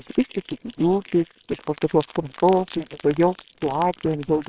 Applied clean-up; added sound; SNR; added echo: neural separator model SepFormer WHAMR!.